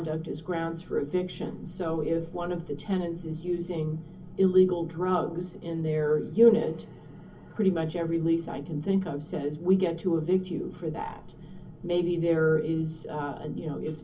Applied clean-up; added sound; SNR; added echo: none; none; none; reverberation time 0.3 s.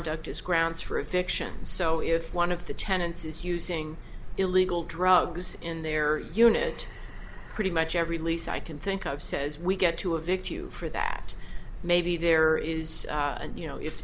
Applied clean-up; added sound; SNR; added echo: none; none; none; none.